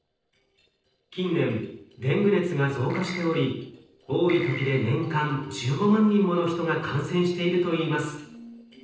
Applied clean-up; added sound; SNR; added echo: neural separator model SepFormer DNS4.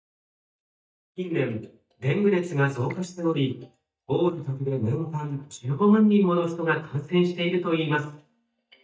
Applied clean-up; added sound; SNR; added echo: neural mask model DeepFilterNet 3.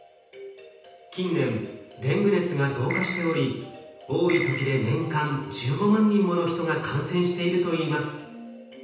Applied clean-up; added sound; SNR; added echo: none; Keyboard (musical); 7 dB; reverberation time 0.9 s.